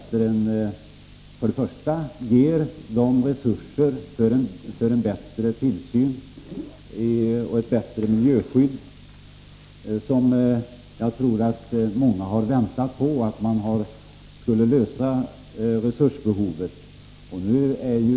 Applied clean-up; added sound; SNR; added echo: none; none; none; none.